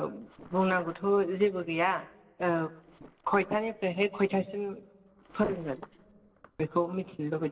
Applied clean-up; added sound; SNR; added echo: neural separator model SepFormer DNS4.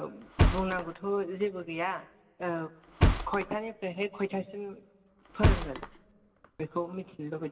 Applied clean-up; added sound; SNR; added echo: none; Thump, thud; -3 dB; reverberation time 1.1 s.